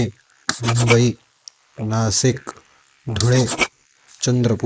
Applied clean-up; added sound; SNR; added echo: neural mask model Resemble Enhance denoiser.